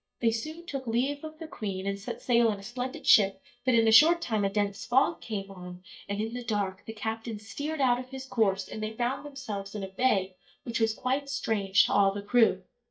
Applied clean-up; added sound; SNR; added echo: neural mask model DeepFilterNet 3.